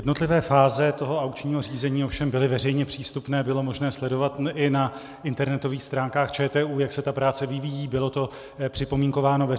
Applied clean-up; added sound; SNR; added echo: none; none; none; none.